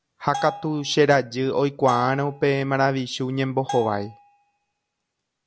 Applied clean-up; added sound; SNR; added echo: none; Bell; 14 dB; none.